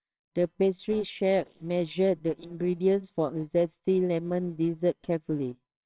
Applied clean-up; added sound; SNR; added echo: neural separator model SepFormer WHAMR!.